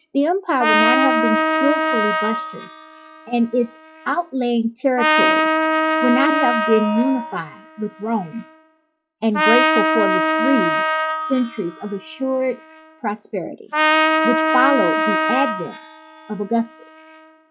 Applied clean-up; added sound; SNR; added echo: classical method log-MMSE.